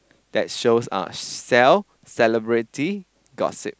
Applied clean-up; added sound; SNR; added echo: none; none; none; none.